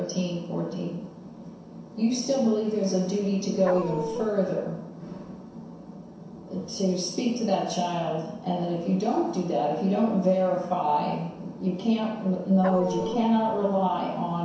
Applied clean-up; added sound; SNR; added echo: none; Dog; 5 dB; reverberation time 0.7 s.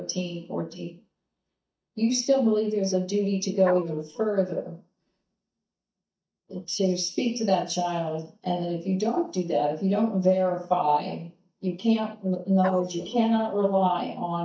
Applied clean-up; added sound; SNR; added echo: neural mask model DeepFilterNet 3.